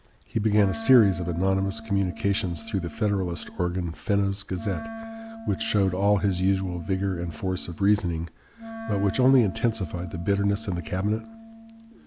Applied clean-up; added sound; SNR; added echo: none; Wind instrument, woodwind instrument; 15 dB; none.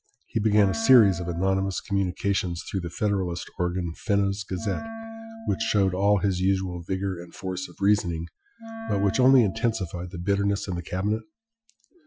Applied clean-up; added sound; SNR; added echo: classical method Wiener filter.